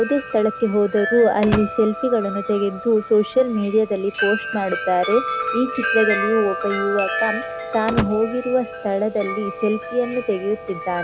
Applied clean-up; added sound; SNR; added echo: none; Slam / Wood + Wind chime; 6 dB; none.